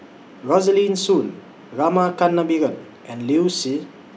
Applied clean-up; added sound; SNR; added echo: none; none; none; none.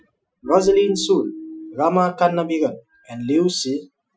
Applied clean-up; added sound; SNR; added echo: classical method Wiener filter.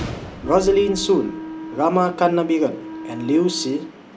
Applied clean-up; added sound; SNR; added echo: none; Gunshot, gunfire + Wind instrument, woodwind instrument; 12 dB; none.